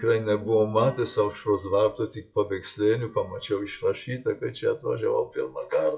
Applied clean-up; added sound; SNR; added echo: classical method WPE with log-MMSE.